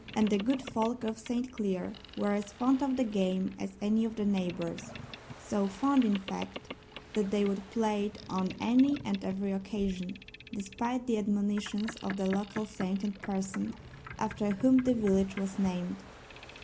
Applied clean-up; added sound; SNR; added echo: none; Boat, Water vehicle; 16 dB; none.